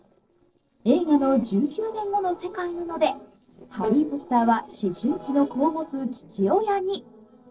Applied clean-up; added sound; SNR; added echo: neural separator model SepFormer DNS4.